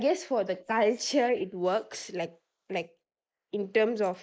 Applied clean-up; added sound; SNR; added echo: neural mask model Resemble Enhance denoiser.